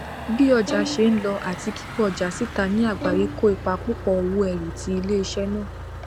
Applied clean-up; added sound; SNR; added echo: none; Motor vehicle (road) + Bowed string instrument; 9 dB; none.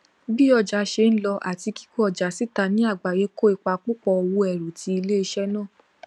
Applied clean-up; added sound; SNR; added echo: none; none; none; none.